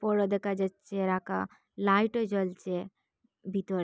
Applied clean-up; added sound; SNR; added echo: none; none; none; none.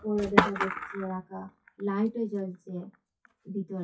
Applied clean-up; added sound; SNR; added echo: classical method WPE with log-MMSE.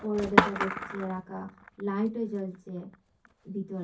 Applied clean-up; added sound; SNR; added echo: none; Skateboard; -1 dB; reverberation time 0.3 s.